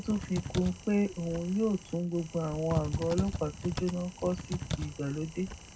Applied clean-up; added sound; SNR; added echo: none; Typing; 7 dB; reverberation time 0.3 s.